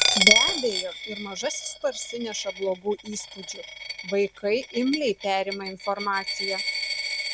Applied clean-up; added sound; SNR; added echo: none; Coin (dropping); -1 dB; none.